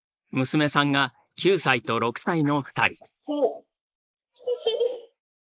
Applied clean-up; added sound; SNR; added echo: neural mask model Resemble Enhance denoiser.